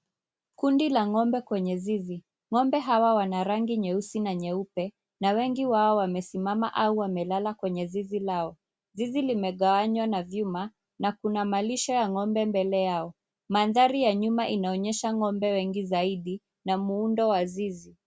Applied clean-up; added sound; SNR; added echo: none; none; none; none.